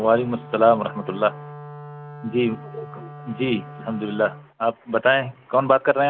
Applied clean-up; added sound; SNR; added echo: none; Wind instrument, woodwind instrument; 17 dB; none.